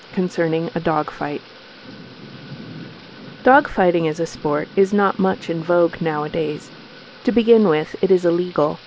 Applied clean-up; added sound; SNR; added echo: none; Thunder / Rain; 20 dB; none.